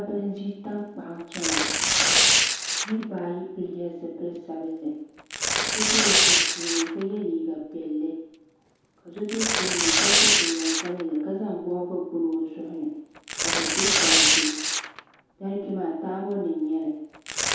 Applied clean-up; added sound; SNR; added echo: none; Tearing; -5 dB; reverberation time 0.8 s.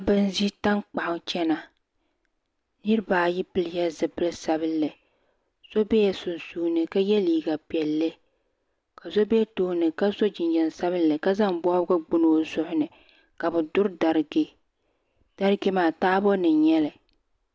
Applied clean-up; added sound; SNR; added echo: none; none; none; none.